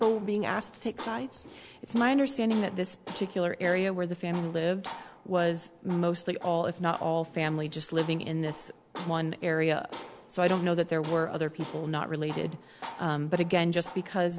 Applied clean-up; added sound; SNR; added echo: none; Tools; 16 dB; none.